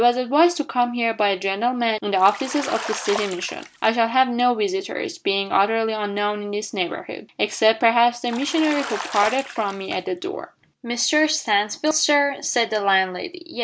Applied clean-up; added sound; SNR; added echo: none; Bathtub (filling or washing); 11 dB; none.